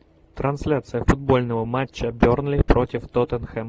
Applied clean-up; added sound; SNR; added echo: none; none; none; none.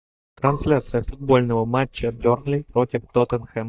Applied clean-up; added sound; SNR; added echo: neural mask model DeepFilterNet 3.